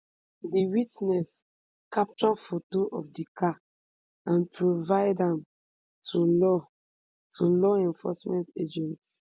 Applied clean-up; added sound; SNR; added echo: none; none; none; none.